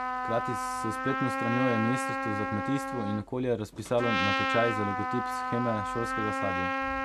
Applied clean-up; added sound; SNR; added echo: none; Trumpet; 0 dB; none.